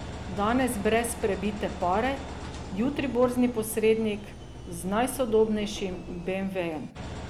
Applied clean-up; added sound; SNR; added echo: none; Engine; 11 dB; none.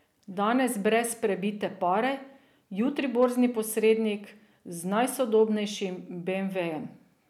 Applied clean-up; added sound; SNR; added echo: none; none; none; none.